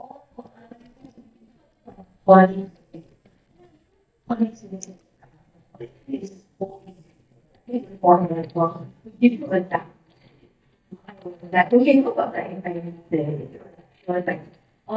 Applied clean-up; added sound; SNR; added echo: neural mask model DeepFilterNet 3.